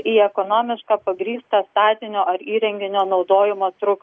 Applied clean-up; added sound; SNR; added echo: none; none; none; none.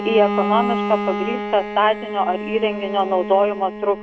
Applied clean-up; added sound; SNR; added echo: none; Bowed string instrument; 5 dB; none.